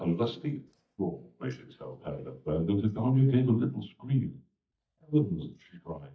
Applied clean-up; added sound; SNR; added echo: neural mask model DeepFilterNet 3.